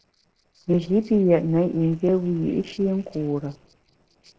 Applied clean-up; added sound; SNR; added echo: neural separator model SepFormer DNS4.